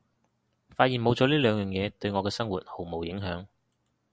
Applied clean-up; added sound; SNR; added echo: none; none; none; none.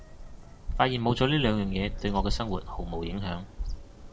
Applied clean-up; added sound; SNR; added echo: none; Bird vocalization, bird call, bird song; 5 dB; reverberation time 0.4 s.